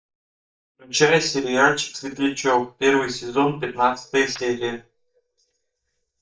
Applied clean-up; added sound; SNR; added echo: neural mask model DeepFilterNet 3.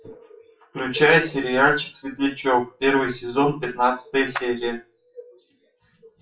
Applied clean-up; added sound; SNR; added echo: classical method WPE with log-MMSE.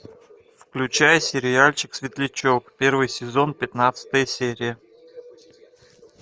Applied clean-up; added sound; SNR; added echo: none; none; none; none.